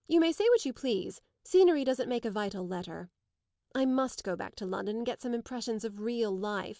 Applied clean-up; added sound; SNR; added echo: none; none; none; none.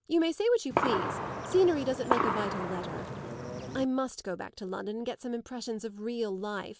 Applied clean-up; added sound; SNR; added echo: none; Gunshot, gunfire; 1 dB; none.